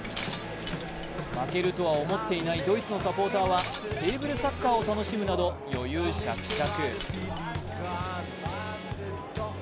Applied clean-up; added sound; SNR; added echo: none; Glass; 7 dB; none.